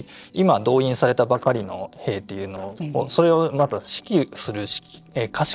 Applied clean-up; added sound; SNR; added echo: neural separator model SepFormer DNS4.